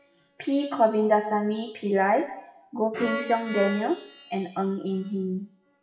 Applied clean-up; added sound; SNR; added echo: classical method WPE with log-MMSE.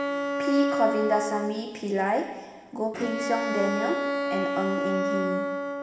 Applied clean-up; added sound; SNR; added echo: none; Bowed string instrument; 1 dB; reverberation time 2.0 s.